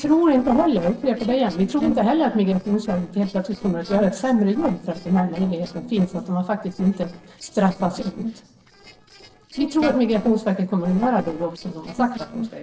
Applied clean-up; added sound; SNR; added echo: neural separator model SepFormer DNS4.